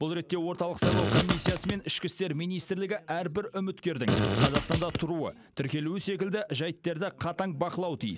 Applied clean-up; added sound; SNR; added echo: none; Fart; -5 dB; none.